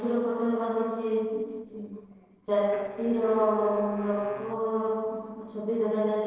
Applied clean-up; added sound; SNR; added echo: neural separator model SepFormer DNS4.